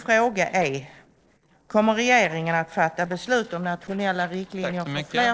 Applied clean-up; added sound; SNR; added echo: neural separator model SepFormer DNS4.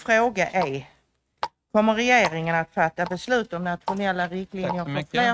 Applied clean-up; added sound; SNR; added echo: neural mask model RNNoise.